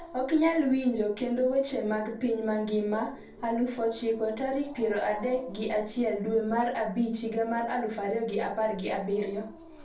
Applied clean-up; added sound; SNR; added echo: none; Growling; 19 dB; reverberation time 0.3 s.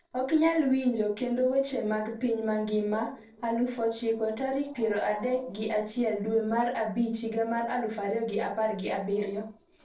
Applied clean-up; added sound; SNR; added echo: neural separator model SepFormer DNS4.